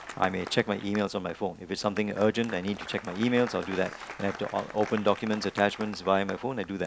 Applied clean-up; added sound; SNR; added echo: none; Applause; 14 dB; none.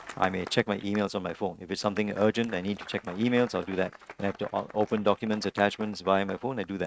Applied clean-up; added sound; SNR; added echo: neural mask model RNNoise.